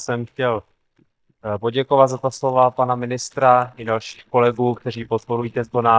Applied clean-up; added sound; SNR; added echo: neural mask model DeepFilterNet 3.